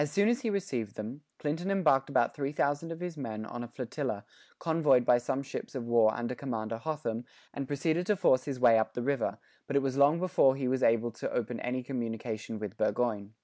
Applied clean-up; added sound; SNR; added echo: none; none; none; none.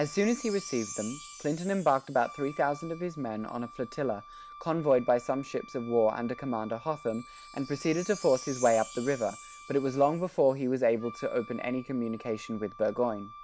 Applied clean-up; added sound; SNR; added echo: none; Wind instrument, woodwind instrument + Wind chime; 17 dB; none.